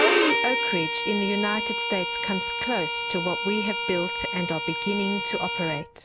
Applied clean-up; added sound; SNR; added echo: none; Bowed string instrument; -1 dB; none.